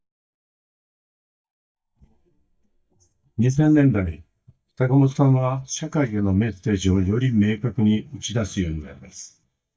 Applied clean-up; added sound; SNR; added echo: neural mask model DeepFilterNet 3.